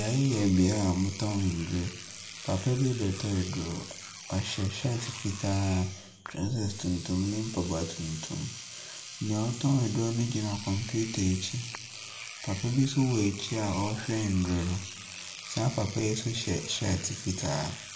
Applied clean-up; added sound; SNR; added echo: none; Engine / Domestic sounds, home sounds; 13 dB; reverberation time 0.4 s.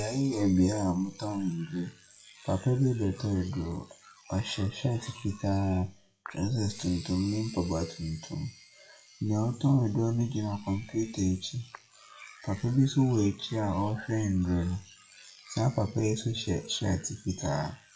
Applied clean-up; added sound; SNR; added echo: classical method WPE with log-MMSE.